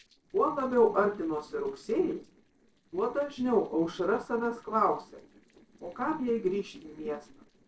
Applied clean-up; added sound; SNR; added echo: neural separator model SepFormer DNS4.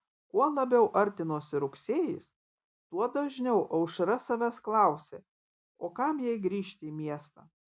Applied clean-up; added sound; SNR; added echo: none; none; none; none.